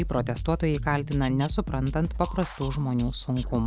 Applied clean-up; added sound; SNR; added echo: none; Drum kit; 6 dB; none.